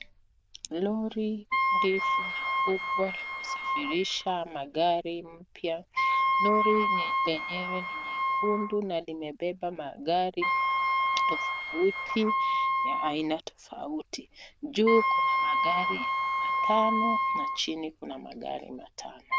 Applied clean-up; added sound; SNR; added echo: neural diffusion model UNIVERSE++.